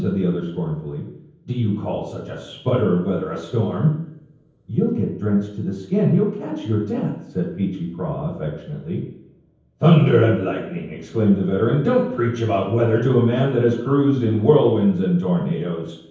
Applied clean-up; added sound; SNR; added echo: none; none; none; reverberation time 0.9 s.